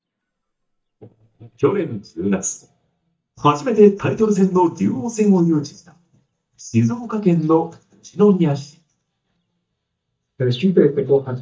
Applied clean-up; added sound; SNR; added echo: neural mask model DeepFilterNet 3.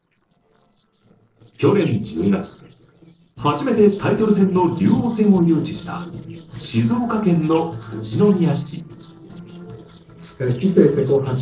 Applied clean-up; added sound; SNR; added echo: neural separator model SepFormer DNS4.